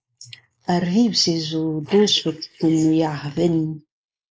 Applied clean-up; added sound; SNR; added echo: neural mask model Resemble Enhance denoiser.